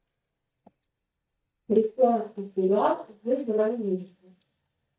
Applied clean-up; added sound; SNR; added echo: neural mask model DeepFilterNet 3.